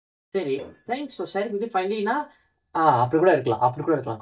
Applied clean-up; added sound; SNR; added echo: neural mask model DeepFilterNet 3.